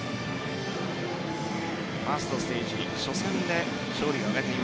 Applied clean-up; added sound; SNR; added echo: none; none; none; none.